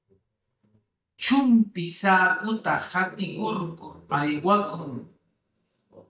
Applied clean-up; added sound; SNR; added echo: neural mask model DeepFilterNet 3.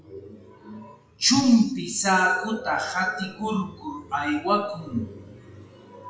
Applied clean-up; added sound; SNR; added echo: classical method WPE with log-MMSE.